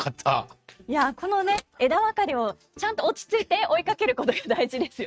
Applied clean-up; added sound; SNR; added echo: neural mask model RNNoise.